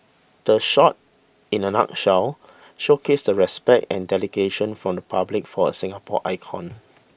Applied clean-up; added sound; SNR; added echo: none; none; none; none.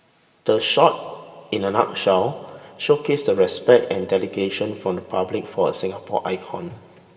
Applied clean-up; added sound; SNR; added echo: none; none; none; reverberation time 1.9 s.